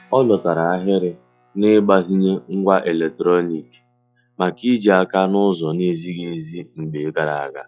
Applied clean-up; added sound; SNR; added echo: classical method log-MMSE.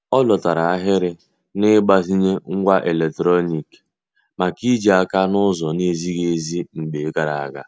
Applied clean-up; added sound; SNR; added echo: none; none; none; none.